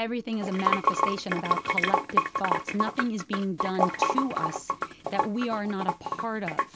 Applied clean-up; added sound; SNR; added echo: none; Sink (filling or washing) / Water; -3 dB; none.